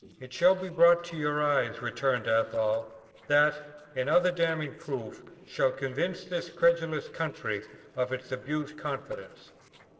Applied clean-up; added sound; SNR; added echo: neural separator model SepFormer DNS4.